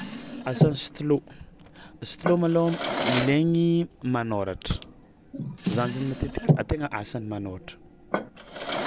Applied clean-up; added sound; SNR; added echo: none; Drawer open or close; 3 dB; none.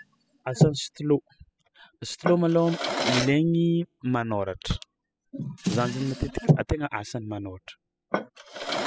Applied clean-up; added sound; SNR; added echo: classical method spectral subtraction.